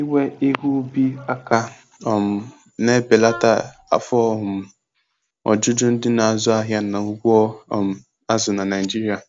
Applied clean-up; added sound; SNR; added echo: none; Wind instrument, woodwind instrument; 16 dB; none.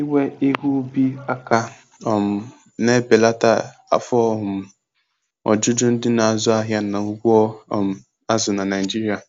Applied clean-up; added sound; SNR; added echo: none; none; none; none.